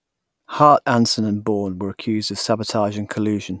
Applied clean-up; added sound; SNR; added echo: none; none; none; none.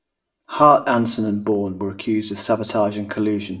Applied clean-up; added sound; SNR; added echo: none; none; none; reverberation time 0.4 s.